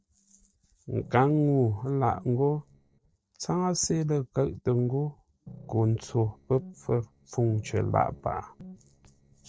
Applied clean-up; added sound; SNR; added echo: neural separator model SepFormer DNS4.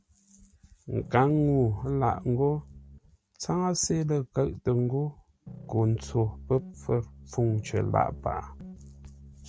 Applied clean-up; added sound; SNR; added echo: none; Piano; 16 dB; none.